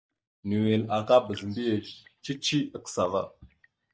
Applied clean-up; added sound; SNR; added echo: neural mask model DeepFilterNet 3.